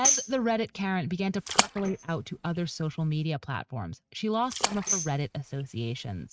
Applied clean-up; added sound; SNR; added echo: neural mask model RNNoise.